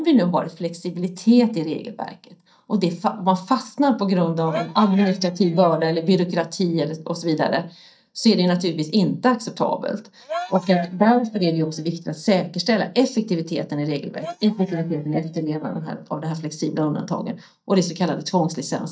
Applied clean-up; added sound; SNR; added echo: neural mask model DeepFilterNet 3.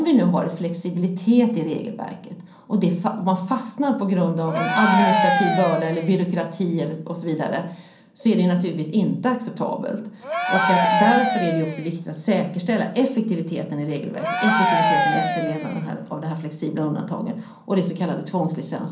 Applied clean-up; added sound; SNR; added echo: none; Cheering; -1 dB; reverberation time 0.6 s.